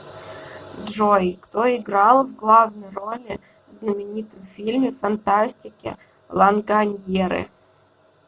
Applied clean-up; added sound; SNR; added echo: none; none; none; none.